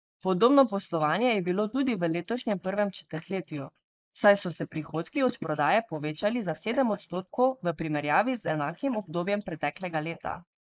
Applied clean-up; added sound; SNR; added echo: neural mask model Resemble Enhance denoiser.